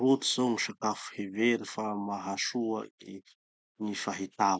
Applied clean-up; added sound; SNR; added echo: none; none; none; none.